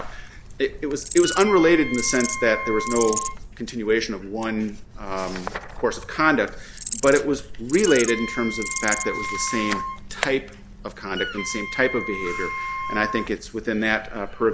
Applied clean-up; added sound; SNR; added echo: none; Insect + Wind instrument, woodwind instrument; 6 dB; none.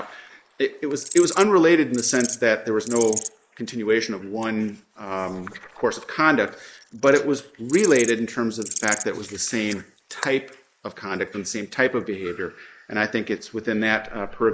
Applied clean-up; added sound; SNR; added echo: neural mask model Resemble Enhance denoiser.